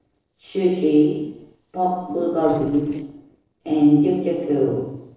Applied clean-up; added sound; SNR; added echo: neural separator model SepFormer DNS4.